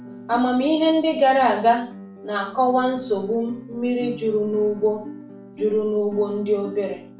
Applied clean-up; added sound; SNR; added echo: none; Guitar; 16 dB; reverberation time 0.4 s.